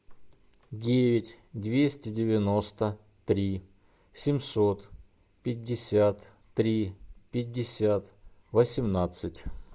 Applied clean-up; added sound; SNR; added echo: none; none; none; none.